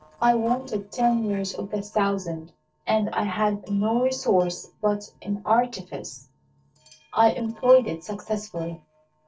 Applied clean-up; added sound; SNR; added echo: neural separator model SepFormer DNS4.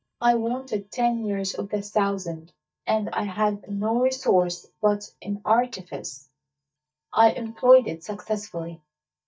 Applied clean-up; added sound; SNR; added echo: neural mask model DeepFilterNet 3.